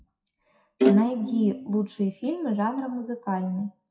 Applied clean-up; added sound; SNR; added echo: classical method WPE with log-MMSE.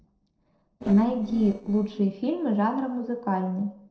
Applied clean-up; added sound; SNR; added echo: neural separator model SepFormer DNS4.